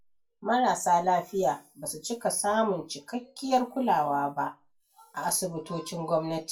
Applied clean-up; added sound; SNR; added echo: none; none; none; reverberation time 0.2 s.